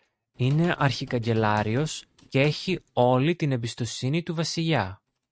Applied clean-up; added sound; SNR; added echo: neural mask model RNNoise.